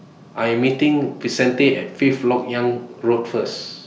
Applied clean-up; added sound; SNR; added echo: none; none; none; none.